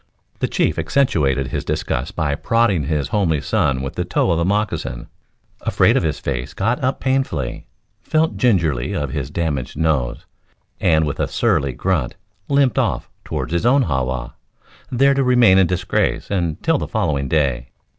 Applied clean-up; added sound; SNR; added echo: none; none; none; none.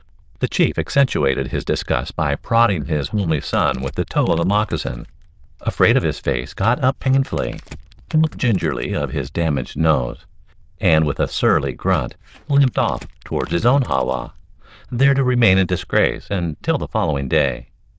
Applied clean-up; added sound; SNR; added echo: neural diffusion model UNIVERSE++.